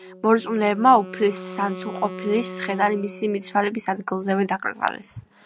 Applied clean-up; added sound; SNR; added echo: none; Wind instrument, woodwind instrument; 15 dB; none.